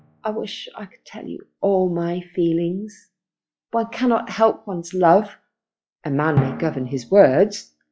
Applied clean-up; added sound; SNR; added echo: classical method log-MMSE.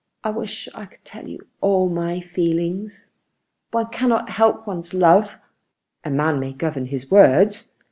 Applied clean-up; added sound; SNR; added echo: none; none; none; none.